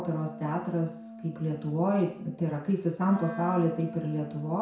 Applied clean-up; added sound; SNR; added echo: none; Wind instrument, woodwind instrument; 13 dB; reverberation time 0.6 s.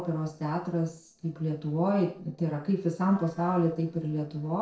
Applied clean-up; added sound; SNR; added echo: neural separator model SepFormer DNS4.